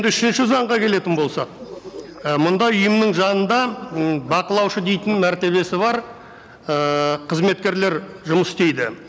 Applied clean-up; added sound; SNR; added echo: none; none; none; none.